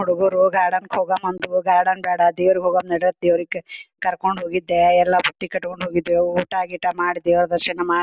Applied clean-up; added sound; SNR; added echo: none; none; none; none.